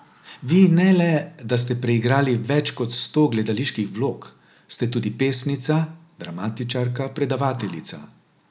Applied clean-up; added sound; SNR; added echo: none; none; none; none.